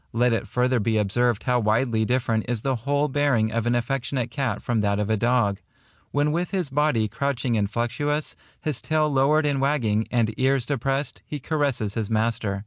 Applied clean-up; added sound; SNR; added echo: none; none; none; none.